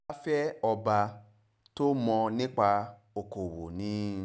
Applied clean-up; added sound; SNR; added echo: none; none; none; none.